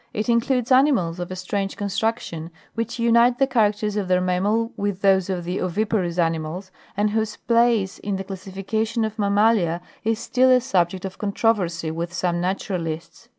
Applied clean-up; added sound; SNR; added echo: none; none; none; none.